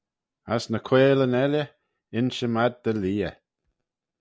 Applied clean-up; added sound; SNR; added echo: none; none; none; none.